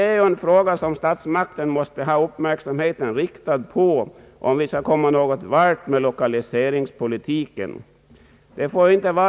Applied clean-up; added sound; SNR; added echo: none; none; none; none.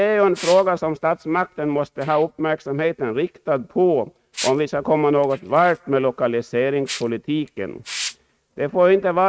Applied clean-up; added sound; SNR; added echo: neural mask model RNNoise.